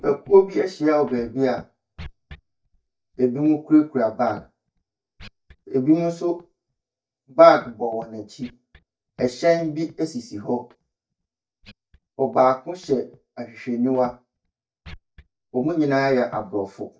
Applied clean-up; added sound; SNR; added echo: neural mask model DeepFilterNet 3.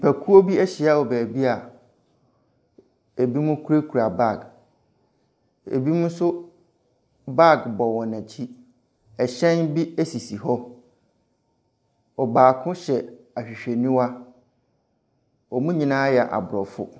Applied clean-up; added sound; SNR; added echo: none; none; none; none.